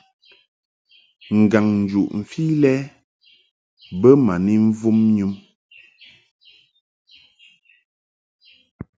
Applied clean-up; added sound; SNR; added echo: none; none; none; none.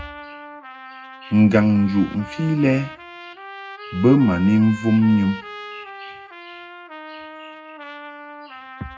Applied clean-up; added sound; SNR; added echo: none; Trumpet; 16 dB; reverberation time 0.3 s.